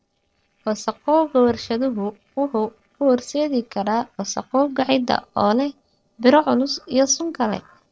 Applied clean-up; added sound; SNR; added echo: neural separator model SepFormer DNS4.